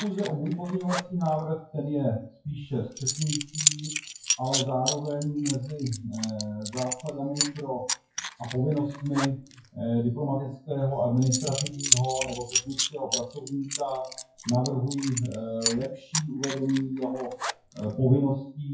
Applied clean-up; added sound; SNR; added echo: classical method WPE with log-MMSE.